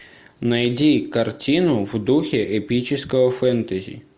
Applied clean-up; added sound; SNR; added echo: none; none; none; none.